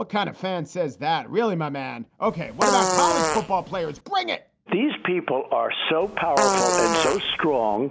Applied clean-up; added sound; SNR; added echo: none; Fart; 0 dB; none.